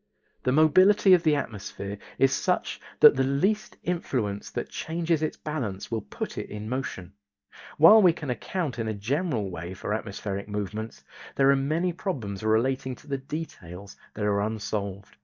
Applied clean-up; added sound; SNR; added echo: neural mask model DeepFilterNet 3.